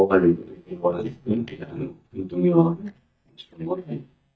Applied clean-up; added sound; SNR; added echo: neural mask model DeepFilterNet 3.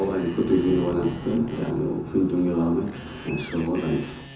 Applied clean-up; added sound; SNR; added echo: none; Screech; 17 dB; reverberation time 0.6 s.